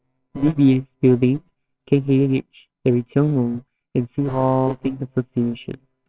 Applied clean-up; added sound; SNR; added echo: neural separator model SepFormer WHAMR!.